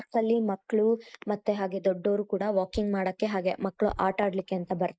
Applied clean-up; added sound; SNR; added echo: neural mask model Resemble Enhance denoiser.